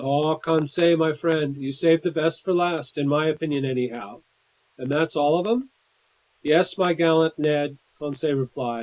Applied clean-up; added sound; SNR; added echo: neural mask model Resemble Enhance denoiser.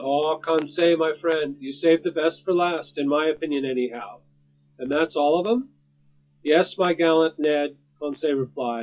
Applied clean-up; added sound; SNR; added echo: classical method log-MMSE.